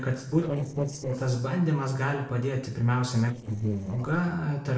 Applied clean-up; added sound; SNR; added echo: neural separator model SepFormer DNS4.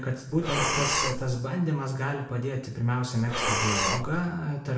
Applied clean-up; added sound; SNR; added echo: none; Breathing; 0 dB; reverberation time 0.7 s.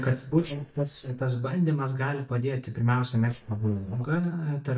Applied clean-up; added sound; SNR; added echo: neural mask model DeepFilterNet 3.